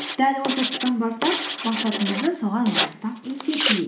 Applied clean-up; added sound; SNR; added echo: none; Writing; 0 dB; reverberation time 0.6 s.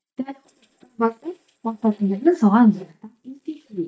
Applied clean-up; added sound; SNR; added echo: neural mask model DeepFilterNet 3.